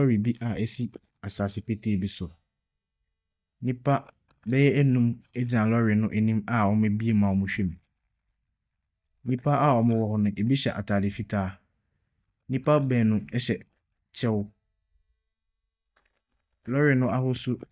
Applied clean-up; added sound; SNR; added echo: neural mask model DeepFilterNet 3.